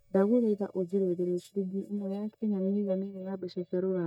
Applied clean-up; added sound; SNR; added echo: neural mask model DeepFilterNet 3.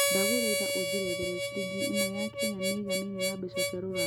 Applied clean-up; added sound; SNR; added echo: none; Harmonica; -4 dB; none.